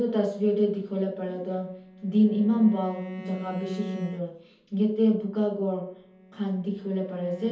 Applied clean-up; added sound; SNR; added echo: none; Bowed string instrument; 13 dB; reverberation time 0.6 s.